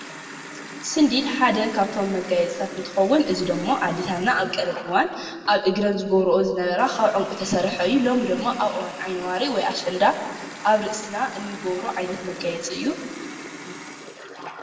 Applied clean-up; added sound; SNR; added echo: none; Water tap, faucet; 15 dB; reverberation time 1.4 s.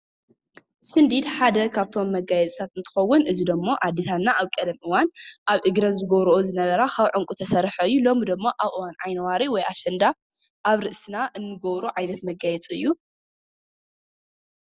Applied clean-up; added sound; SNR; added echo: none; none; none; none.